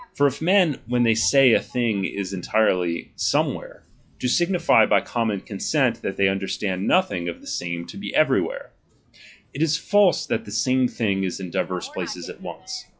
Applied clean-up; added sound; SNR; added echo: classical method log-MMSE.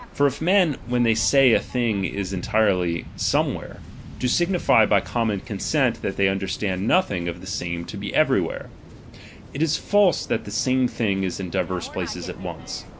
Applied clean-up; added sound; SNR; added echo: none; Waves, surf; 16 dB; none.